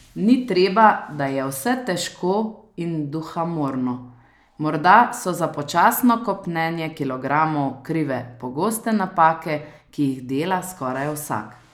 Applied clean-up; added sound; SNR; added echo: none; none; none; none.